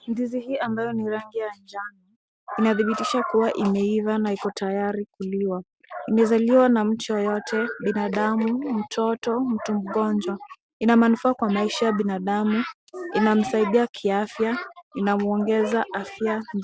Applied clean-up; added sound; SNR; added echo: none; none; none; none.